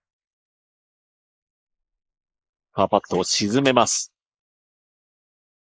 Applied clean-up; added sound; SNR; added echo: neural mask model Resemble Enhance denoiser.